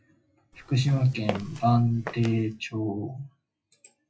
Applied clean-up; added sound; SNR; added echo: classical method WPE with log-MMSE.